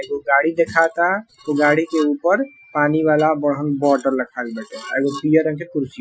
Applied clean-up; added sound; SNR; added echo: classical method Wiener filter.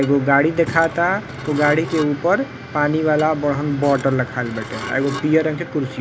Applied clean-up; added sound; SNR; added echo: none; Dishes, pots, and pans / Glass + Bowed string instrument; 17 dB; none.